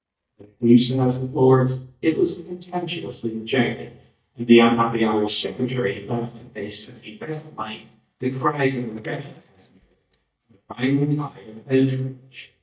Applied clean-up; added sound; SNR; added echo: neural mask model DeepFilterNet 3.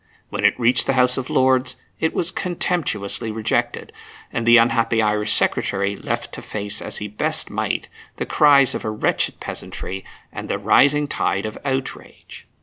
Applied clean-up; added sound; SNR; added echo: none; none; none; none.